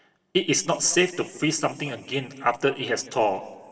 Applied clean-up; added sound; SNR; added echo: none; none; none; reverberation time 1.8 s.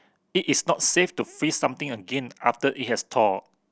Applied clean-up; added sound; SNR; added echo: none; none; none; none.